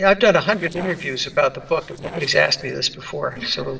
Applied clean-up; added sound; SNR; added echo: neural separator model SepFormer DNS4.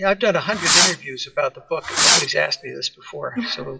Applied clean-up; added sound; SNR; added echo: classical method WPE with log-MMSE.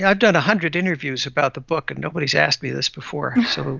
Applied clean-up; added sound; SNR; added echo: none; none; none; none.